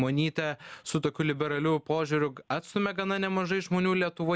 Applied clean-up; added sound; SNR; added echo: none; none; none; none.